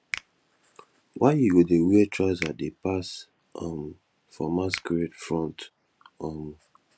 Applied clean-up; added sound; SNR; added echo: none; Finger snapping; 18 dB; none.